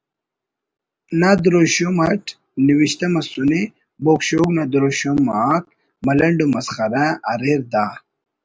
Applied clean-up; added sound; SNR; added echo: none; none; none; none.